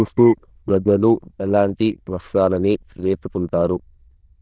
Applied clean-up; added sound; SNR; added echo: neural diffusion model UNIVERSE++.